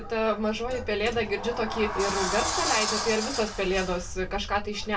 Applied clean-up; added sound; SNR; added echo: none; Sliding door; 5 dB; reverberation time 0.2 s.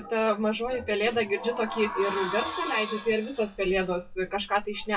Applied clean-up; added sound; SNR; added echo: classical method WPE with log-MMSE.